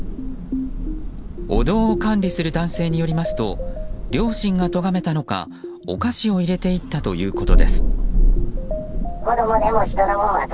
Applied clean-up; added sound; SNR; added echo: none; Thunder; -1 dB; none.